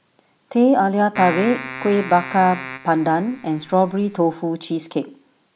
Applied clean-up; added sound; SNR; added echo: none; Keyboard (musical); 12 dB; none.